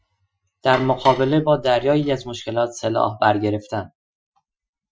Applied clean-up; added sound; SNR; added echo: classical method Wiener filter.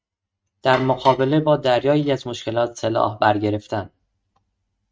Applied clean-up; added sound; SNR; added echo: neural mask model RNNoise.